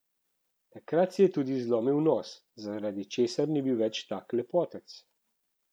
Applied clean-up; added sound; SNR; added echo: none; none; none; none.